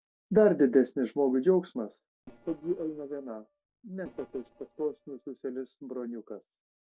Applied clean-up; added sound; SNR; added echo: neural separator model SepFormer DNS4.